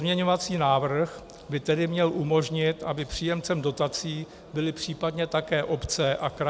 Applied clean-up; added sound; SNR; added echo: none; none; none; none.